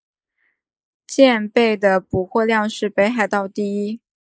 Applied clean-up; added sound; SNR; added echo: neural mask model Resemble Enhance denoiser.